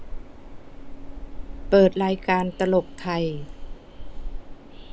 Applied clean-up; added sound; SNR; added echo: none; Train; 8 dB; none.